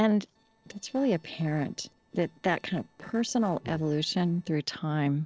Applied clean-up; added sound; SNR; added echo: neural separator model SepFormer DNS4.